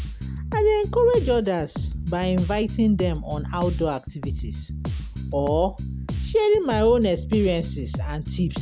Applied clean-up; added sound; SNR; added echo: none; Bass guitar; 6 dB; none.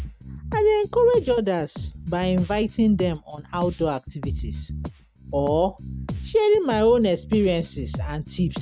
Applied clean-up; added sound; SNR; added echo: neural mask model RNNoise.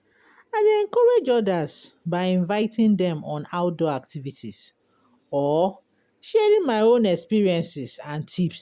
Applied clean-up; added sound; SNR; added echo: none; none; none; none.